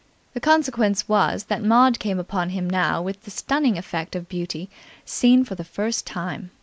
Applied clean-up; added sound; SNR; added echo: none; none; none; none.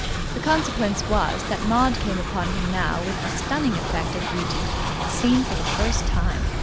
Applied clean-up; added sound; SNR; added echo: none; Train; -1 dB; none.